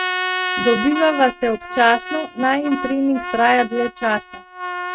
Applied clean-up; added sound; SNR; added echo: neural mask model RNNoise.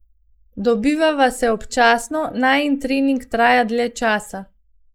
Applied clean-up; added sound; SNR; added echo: neural mask model Resemble Enhance denoiser.